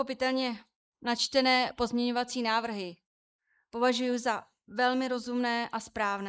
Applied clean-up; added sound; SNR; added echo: neural mask model Resemble Enhance denoiser.